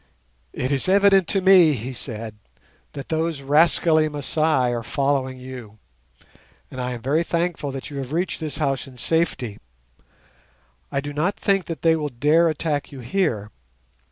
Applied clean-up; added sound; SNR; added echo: none; none; none; none.